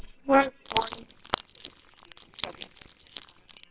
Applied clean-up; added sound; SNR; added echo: neural separator model SepFormer WHAMR!.